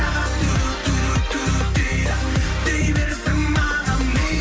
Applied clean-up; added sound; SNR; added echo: none; none; none; none.